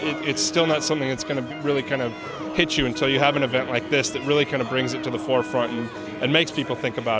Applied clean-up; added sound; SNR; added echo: none; Electric guitar; 11 dB; none.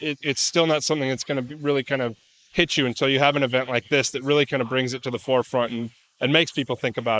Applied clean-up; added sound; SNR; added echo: neural mask model Resemble Enhance denoiser.